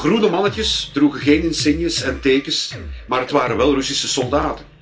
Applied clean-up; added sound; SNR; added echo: none; Drum kit; 14 dB; reverberation time 0.2 s.